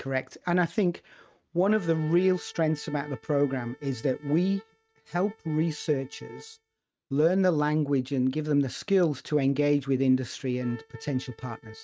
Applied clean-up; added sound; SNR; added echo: neural mask model RNNoise.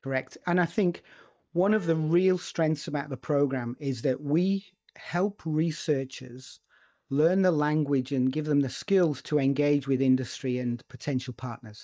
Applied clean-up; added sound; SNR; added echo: neural mask model DeepFilterNet 3.